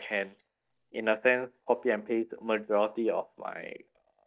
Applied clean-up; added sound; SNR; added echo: neural mask model DeepFilterNet 3.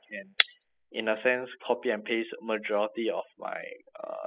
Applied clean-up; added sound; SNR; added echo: classical method spectral subtraction.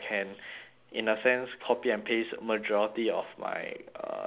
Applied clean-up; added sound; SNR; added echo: none; none; none; none.